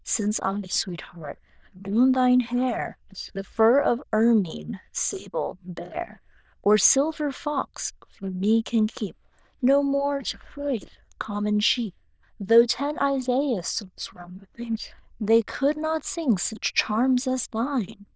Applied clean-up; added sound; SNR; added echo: neural diffusion model UNIVERSE++.